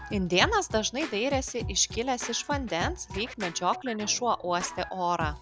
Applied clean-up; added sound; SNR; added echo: none; Scratching (performance technique); 10 dB; none.